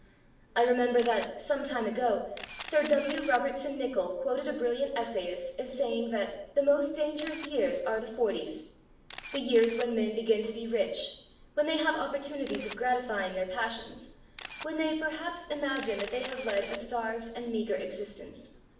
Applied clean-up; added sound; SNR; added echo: none; Camera; 14 dB; reverberation time 0.6 s.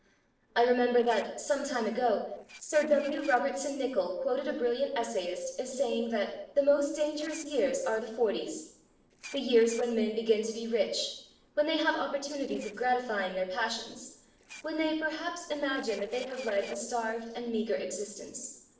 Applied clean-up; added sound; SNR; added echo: neural separator model SepFormer DNS4.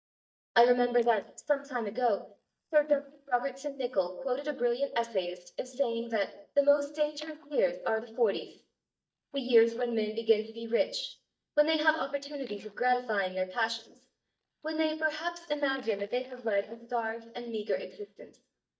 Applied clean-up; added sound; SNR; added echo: neural mask model DeepFilterNet 3.